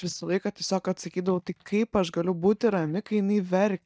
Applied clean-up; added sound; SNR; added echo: neural mask model DeepFilterNet 3.